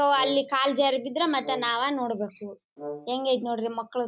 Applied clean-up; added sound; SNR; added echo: none; Brass instrument; 16 dB; none.